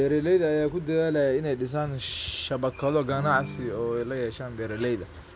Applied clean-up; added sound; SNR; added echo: none; Acoustic guitar / Strum; 13 dB; none.